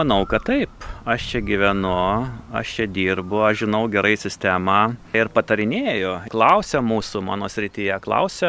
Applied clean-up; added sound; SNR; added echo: none; Bird; 19 dB; none.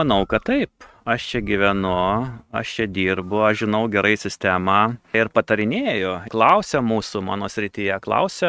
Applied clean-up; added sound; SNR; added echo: neural mask model RNNoise.